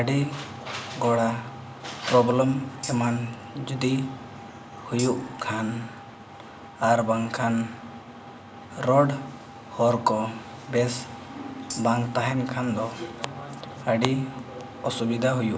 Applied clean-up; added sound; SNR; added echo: none; Tambourine; 17 dB; none.